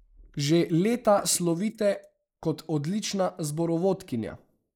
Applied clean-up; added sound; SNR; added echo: neural mask model Resemble Enhance denoiser.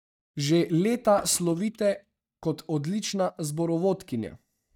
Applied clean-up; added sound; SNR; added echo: neural mask model DeepFilterNet 3.